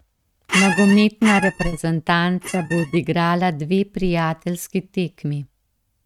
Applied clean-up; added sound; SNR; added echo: neural mask model RNNoise.